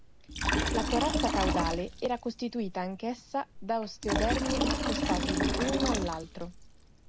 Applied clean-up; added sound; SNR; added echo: none; Liquid; -2 dB; none.